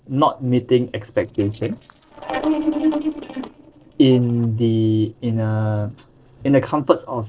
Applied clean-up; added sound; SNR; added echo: neural separator model SepFormer DNS4.